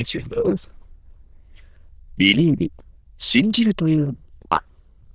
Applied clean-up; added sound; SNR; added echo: neural diffusion model UNIVERSE++.